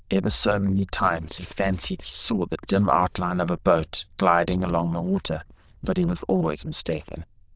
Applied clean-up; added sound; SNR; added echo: neural diffusion model UNIVERSE++.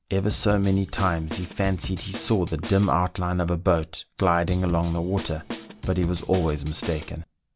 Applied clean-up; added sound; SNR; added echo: none; Drum kit; 12 dB; none.